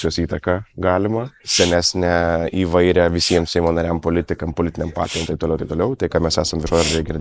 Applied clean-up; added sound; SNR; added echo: neural mask model Resemble Enhance denoiser.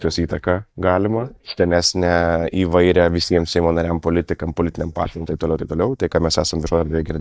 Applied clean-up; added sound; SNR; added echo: neural mask model DeepFilterNet 3.